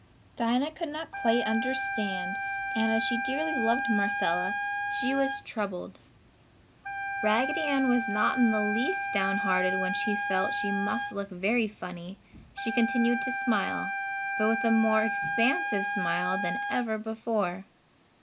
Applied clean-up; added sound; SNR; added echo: none; Wind instrument, woodwind instrument; 3 dB; none.